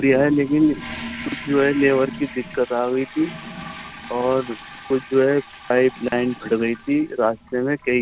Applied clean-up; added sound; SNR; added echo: none; Toilet flush; 15 dB; none.